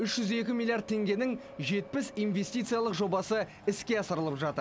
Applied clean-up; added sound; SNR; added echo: none; none; none; none.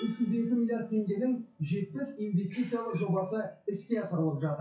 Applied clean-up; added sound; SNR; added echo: classical method WPE with log-MMSE.